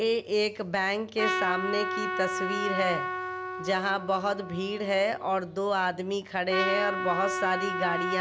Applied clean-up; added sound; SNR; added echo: none; Trumpet; 4 dB; none.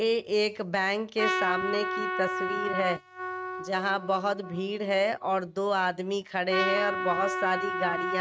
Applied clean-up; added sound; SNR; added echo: neural mask model RNNoise.